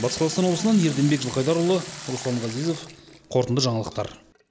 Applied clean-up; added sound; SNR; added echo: none; Sink (filling or washing) / Water tap, faucet; 14 dB; none.